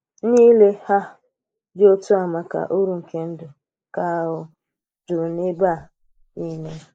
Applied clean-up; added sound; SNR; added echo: neural mask model Resemble Enhance denoiser.